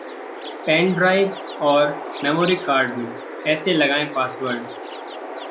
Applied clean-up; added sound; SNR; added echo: none; Chirp, tweet; 11 dB; none.